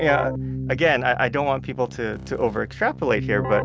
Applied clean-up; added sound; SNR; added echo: none; Keyboard (musical); 8 dB; none.